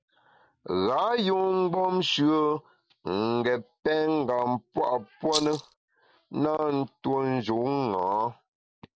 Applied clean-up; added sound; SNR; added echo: none; Rattle; 5 dB; none.